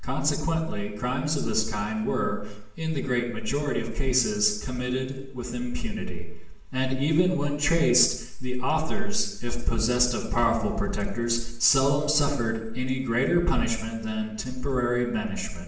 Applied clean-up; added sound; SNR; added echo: none; none; none; reverberation time 0.8 s.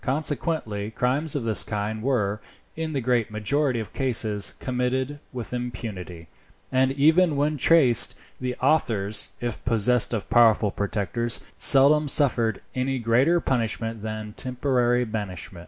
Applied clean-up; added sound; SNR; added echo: none; none; none; none.